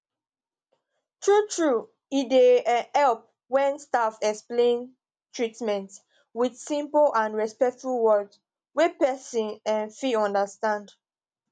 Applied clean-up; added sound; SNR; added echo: none; none; none; none.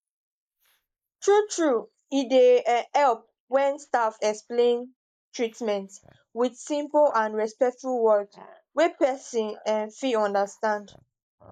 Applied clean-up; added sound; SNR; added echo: neural mask model Resemble Enhance denoiser.